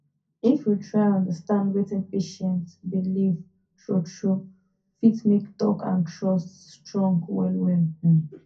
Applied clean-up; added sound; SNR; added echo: none; none; none; reverberation time 0.3 s.